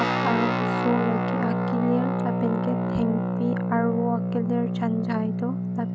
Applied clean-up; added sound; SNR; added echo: none; Guitar; -2 dB; none.